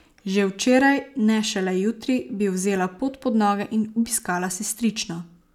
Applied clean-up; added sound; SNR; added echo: none; none; none; none.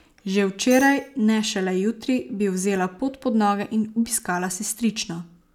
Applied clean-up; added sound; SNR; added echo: none; Tambourine; 20 dB; none.